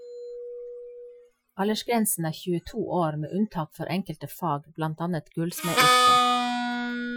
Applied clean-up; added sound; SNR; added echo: classical method Wiener filter.